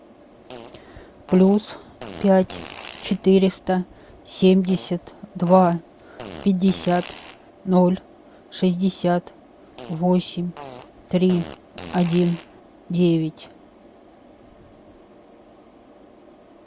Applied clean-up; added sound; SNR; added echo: none; Fart; 18 dB; none.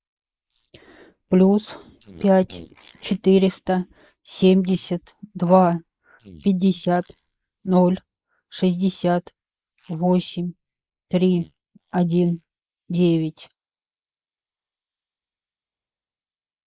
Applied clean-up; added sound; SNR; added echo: neural mask model Resemble Enhance denoiser.